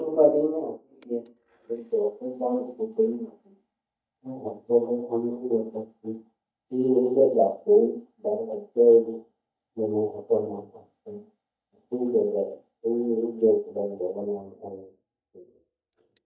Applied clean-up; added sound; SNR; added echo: neural mask model DeepFilterNet 3.